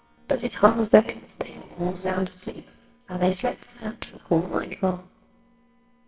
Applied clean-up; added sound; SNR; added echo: neural separator model SepFormer WHAMR!.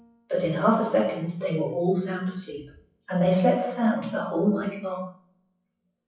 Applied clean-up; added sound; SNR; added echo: classical method WPE with log-MMSE.